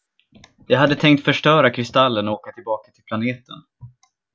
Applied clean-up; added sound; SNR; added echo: none; none; none; none.